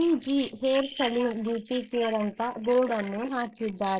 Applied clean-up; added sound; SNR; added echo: neural mask model Resemble Enhance denoiser.